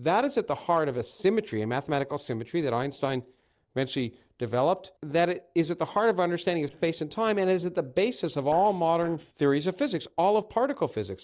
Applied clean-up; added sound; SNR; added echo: neural separator model SepFormer DNS4.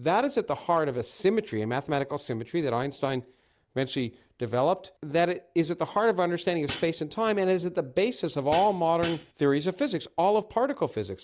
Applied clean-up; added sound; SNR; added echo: none; Hi-hat; 11 dB; none.